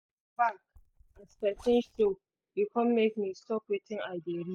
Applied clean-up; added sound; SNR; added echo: neural mask model DeepFilterNet 3.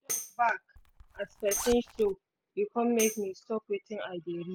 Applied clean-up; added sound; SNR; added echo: none; Tambourine + Zipper (clothing); 9 dB; none.